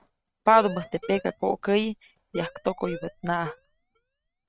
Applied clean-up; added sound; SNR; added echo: neural mask model RNNoise.